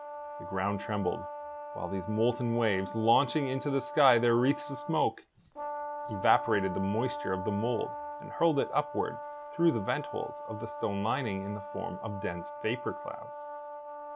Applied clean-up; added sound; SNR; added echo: none; Brass instrument; 9 dB; none.